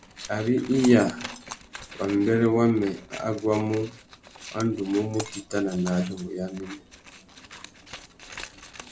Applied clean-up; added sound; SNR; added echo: none; Scissors + Shatter; 16 dB; none.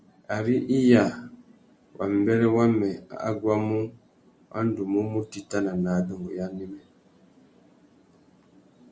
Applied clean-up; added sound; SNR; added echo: none; none; none; none.